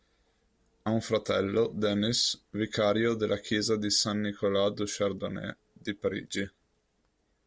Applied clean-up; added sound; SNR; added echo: none; none; none; none.